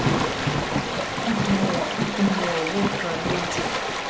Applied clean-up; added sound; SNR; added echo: none; Stream + Thunder; -3 dB; none.